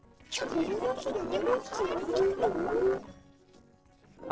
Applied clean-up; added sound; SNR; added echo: neural separator model SepFormer DNS4.